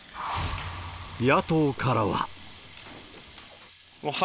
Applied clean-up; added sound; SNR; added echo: none; Rattle (instrument); 18 dB; none.